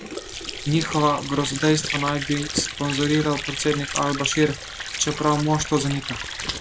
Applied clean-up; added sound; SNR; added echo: none; Sink (filling or washing) / Water; 7 dB; none.